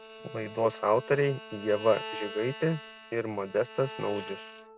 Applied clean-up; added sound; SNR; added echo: none; Bowed string instrument; 13 dB; none.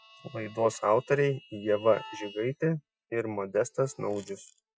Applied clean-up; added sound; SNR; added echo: classical method Wiener filter.